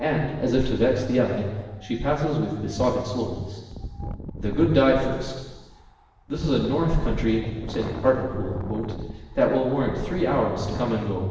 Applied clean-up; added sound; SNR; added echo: none; Wind; 12 dB; reverberation time 1.3 s.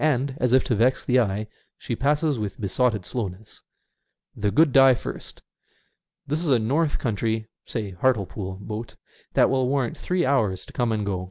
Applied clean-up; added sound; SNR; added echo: none; none; none; none.